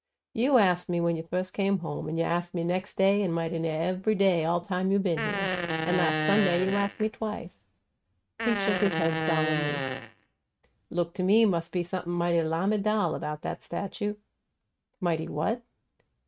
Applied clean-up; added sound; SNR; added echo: neural mask model RNNoise.